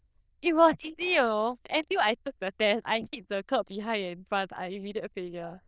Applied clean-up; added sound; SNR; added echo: neural diffusion model UNIVERSE++.